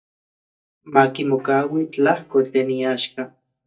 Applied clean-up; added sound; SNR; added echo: neural mask model DeepFilterNet 3.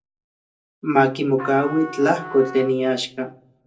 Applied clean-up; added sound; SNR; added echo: none; Trumpet; 14 dB; reverberation time 0.2 s.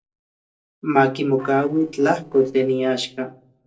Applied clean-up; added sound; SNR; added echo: neural separator model SepFormer DNS4.